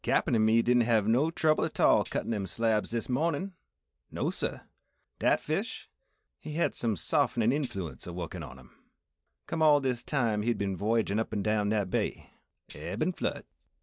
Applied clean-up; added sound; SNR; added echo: none; Tambourine; 11 dB; none.